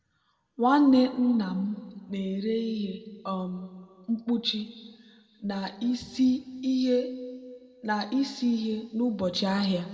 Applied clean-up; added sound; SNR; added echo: none; none; none; reverberation time 1.5 s.